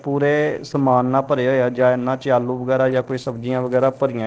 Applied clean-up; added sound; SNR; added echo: neural separator model SepFormer DNS4.